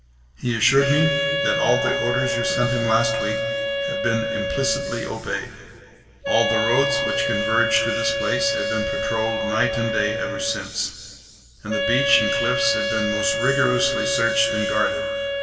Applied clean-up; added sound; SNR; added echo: none; Wind instrument, woodwind instrument; 0 dB; reverberation time 2.2 s.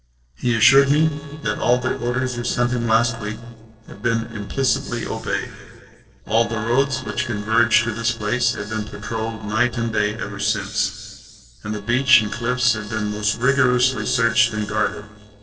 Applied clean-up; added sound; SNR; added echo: neural separator model SepFormer DNS4.